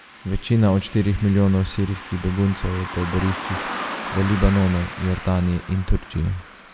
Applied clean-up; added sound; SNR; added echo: none; Car passing by; 12 dB; none.